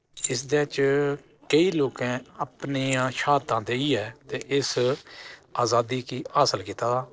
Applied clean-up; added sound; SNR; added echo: neural separator model SepFormer DNS4.